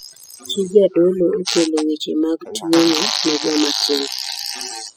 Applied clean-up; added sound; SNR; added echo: classical method spectral subtraction.